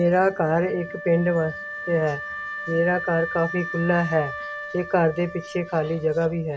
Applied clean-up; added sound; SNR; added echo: none; Wind instrument, woodwind instrument; 10 dB; none.